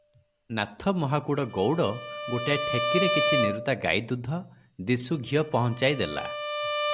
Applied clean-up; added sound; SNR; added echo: none; Bowed string instrument; 3 dB; none.